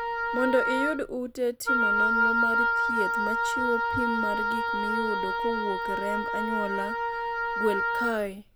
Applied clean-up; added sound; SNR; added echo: none; Wind instrument, woodwind instrument; -4 dB; none.